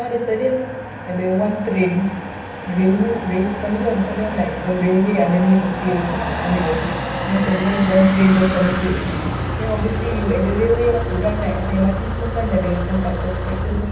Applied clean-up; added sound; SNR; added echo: none; Motor vehicle (road); 5 dB; reverberation time 0.9 s.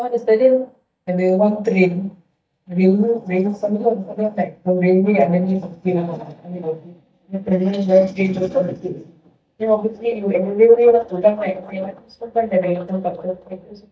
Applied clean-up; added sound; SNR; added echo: neural mask model DeepFilterNet 3.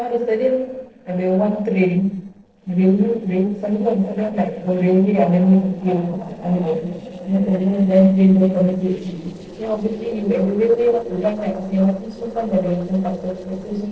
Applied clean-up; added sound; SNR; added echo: neural separator model SepFormer DNS4.